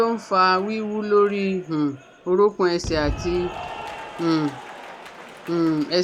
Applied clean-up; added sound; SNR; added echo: none; Applause / Cheering; 13 dB; none.